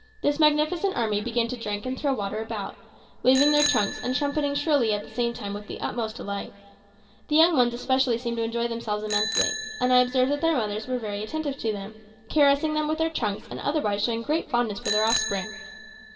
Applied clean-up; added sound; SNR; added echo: none; Bicycle bell; 11 dB; reverberation time 2.8 s.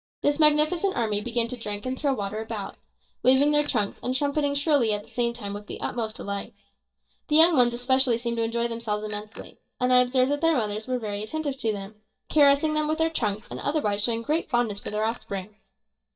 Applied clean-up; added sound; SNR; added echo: neural mask model DeepFilterNet 3.